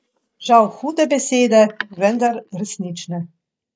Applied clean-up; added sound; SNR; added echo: neural mask model DeepFilterNet 3.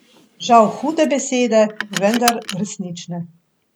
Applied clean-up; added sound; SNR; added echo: none; Car; 13 dB; none.